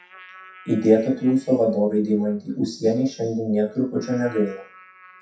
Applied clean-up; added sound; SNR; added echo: classical method WPE with log-MMSE.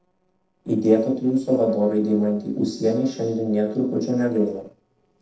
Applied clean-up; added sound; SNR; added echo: neural separator model SepFormer DNS4.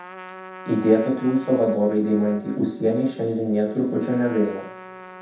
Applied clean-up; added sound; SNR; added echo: none; Trumpet; 17 dB; reverberation time 0.7 s.